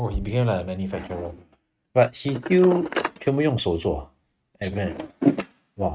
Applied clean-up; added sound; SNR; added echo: neural mask model RNNoise.